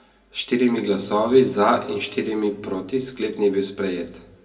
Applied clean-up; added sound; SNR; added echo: none; none; none; reverberation time 0.2 s.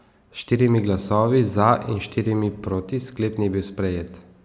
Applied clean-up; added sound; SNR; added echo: none; none; none; none.